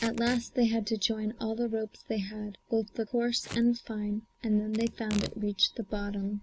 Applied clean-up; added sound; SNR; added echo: none; Packing tape, duct tape / Tearing; 17 dB; none.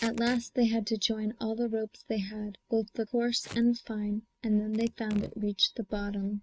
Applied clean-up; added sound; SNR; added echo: neural mask model RNNoise.